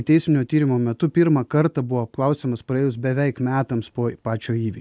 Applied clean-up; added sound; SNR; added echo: none; none; none; none.